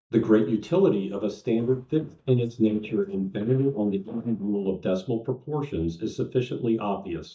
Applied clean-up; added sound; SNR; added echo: neural mask model DeepFilterNet 3.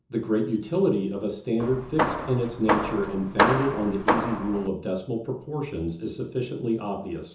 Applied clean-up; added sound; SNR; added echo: none; Hammer; 0 dB; reverberation time 0.6 s.